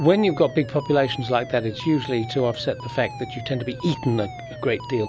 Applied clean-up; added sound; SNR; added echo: none; Alarm; 15 dB; none.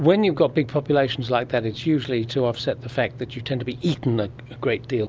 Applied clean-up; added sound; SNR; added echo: none; none; none; none.